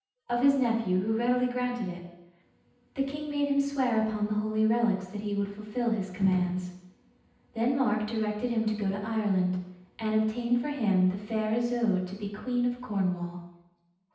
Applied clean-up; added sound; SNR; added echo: none; none; none; reverberation time 0.9 s.